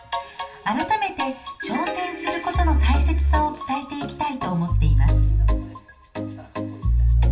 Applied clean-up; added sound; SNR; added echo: none; Ringtone / Keyboard (musical); 15 dB; reverberation time 0.3 s.